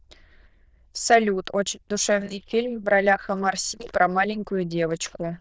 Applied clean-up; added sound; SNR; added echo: neural diffusion model UNIVERSE++.